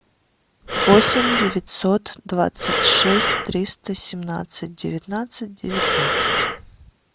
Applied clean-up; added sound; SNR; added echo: none; Breathing; -2 dB; none.